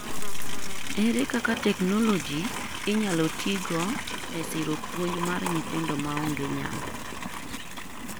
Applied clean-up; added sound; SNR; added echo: none; Livestock, farm animals, working animals; 8 dB; none.